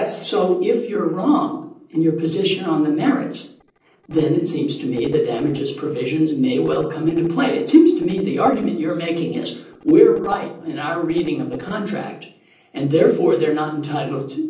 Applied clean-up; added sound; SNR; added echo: neural separator model SepFormer DNS4.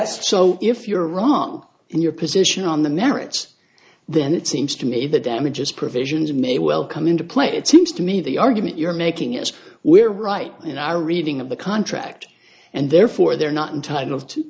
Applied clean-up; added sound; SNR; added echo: none; none; none; none.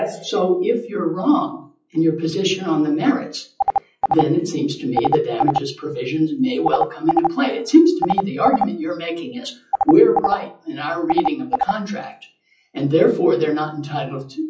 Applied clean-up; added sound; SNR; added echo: classical method WPE with log-MMSE.